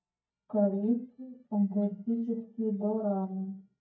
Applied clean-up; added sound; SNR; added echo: neural mask model DeepFilterNet 3.